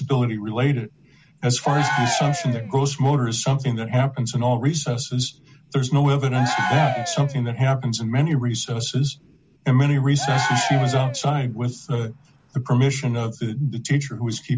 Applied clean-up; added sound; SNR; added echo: none; Cheering; 7 dB; none.